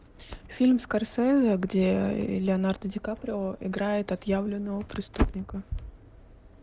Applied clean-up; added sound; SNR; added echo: none; none; none; none.